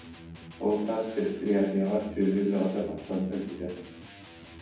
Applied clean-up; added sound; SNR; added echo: none; Electric guitar; 17 dB; reverberation time 1.2 s.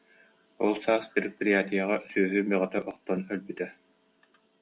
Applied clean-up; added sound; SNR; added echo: none; none; none; none.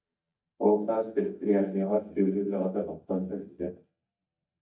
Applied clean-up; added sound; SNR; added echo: neural mask model DeepFilterNet 3.